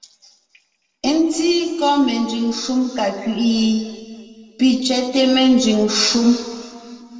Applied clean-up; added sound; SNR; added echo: none; none; none; reverberation time 2.1 s.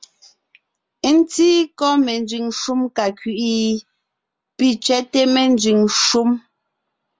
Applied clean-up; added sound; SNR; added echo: none; none; none; none.